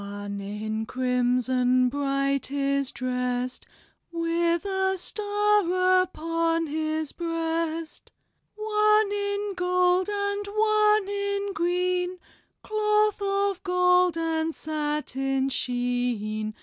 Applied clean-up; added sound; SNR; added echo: none; none; none; none.